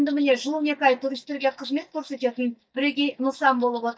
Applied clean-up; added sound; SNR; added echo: neural mask model DeepFilterNet 3.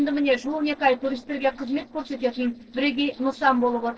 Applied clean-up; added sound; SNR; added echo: neural separator model SepFormer DNS4.